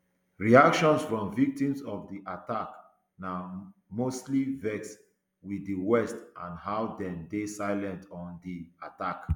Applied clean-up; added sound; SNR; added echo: none; none; none; none.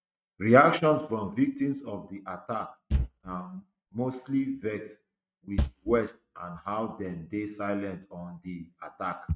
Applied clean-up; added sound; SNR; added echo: neural mask model RNNoise.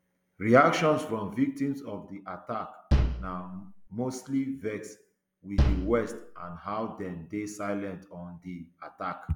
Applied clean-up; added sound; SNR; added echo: none; Bass drum; -3 dB; none.